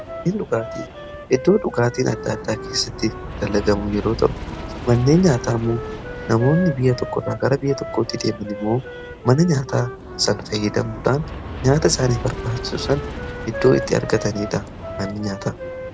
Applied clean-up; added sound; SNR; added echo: none; Wind instrument, woodwind instrument + Aircraft; 10 dB; none.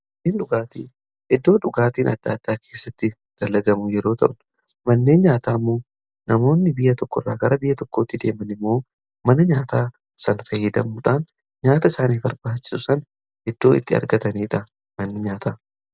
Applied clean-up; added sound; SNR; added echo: none; none; none; none.